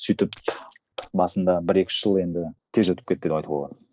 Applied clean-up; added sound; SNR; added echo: neural separator model SepFormer DNS4.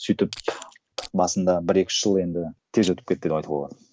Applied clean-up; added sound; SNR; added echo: none; Crushing; 16 dB; none.